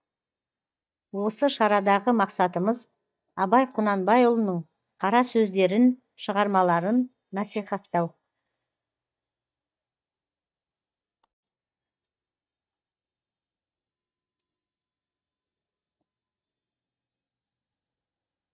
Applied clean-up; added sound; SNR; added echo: neural mask model DeepFilterNet 3.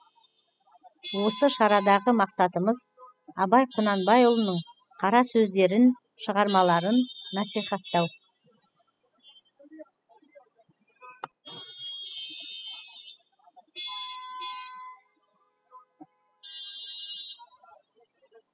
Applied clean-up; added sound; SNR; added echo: classical method spectral subtraction.